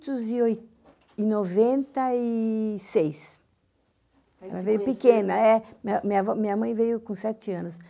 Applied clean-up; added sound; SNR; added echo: none; none; none; none.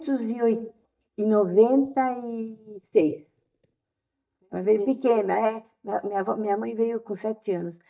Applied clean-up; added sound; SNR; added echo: neural mask model DeepFilterNet 3.